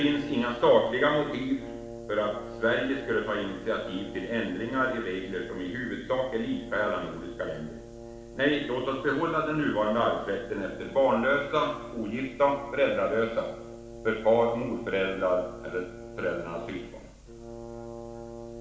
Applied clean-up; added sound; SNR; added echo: none; Brass instrument; 14 dB; reverberation time 0.8 s.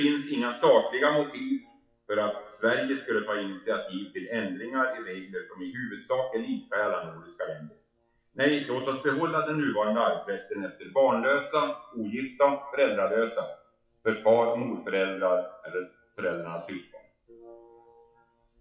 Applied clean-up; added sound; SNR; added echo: classical method WPE with log-MMSE.